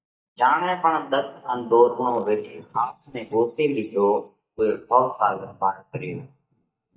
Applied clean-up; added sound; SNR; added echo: neural mask model DeepFilterNet 3.